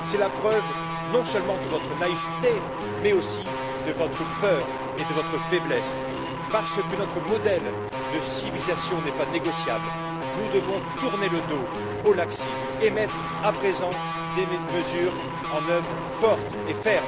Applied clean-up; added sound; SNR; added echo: none; Guitar; 3 dB; none.